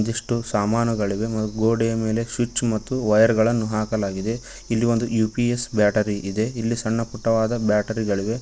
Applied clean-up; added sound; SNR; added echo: none; none; none; none.